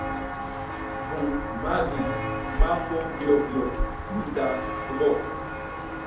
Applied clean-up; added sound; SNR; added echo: none; Walk, footsteps; 0 dB; reverberation time 2.1 s.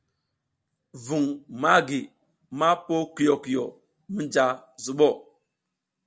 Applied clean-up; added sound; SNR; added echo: none; none; none; none.